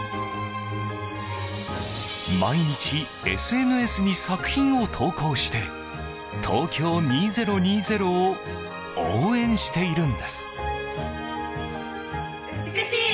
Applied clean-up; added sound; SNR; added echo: none; none; none; none.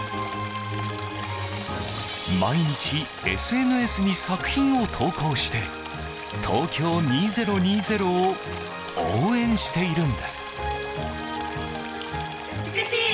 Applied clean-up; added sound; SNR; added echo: none; Stream; 15 dB; none.